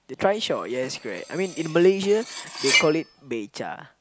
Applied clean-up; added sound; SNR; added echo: none; Cutlery, silverware; 6 dB; none.